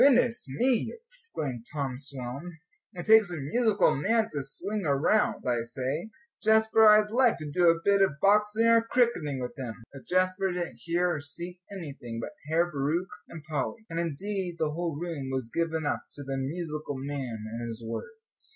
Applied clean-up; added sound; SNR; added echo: none; none; none; none.